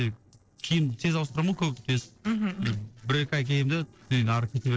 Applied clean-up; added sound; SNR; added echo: neural separator model SepFormer DNS4.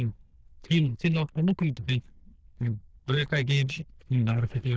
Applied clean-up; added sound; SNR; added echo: neural diffusion model UNIVERSE++.